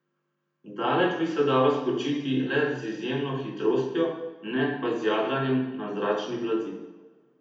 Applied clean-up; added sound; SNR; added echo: none; none; none; reverberation time 0.9 s.